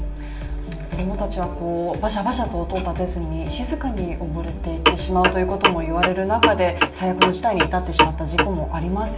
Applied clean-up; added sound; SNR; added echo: none; Clock; -1 dB; reverberation time 0.6 s.